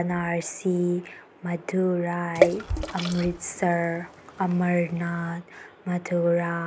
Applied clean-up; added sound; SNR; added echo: none; Water / Splash, splatter; 3 dB; none.